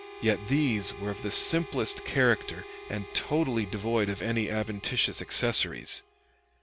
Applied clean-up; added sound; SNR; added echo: none; Harmonica; 17 dB; none.